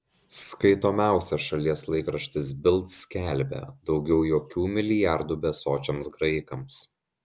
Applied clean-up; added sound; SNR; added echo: none; none; none; none.